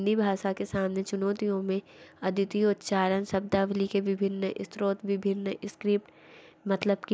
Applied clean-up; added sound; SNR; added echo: none; none; none; none.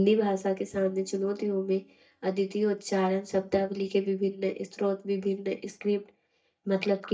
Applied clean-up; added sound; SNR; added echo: neural mask model DeepFilterNet 3.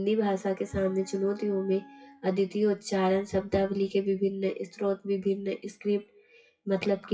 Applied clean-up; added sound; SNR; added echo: classical method WPE with log-MMSE.